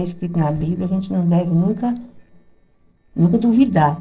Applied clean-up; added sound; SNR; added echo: neural separator model SepFormer DNS4.